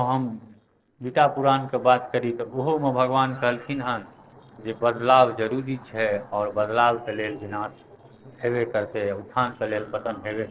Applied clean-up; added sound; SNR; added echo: neural separator model SepFormer DNS4.